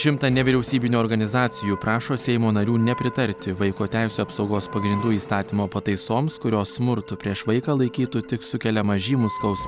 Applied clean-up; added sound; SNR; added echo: none; Wind instrument, woodwind instrument; 16 dB; none.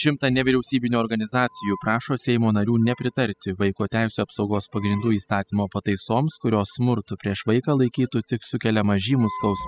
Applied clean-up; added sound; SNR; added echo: classical method spectral subtraction.